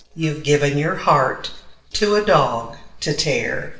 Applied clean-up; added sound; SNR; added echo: neural separator model SepFormer DNS4.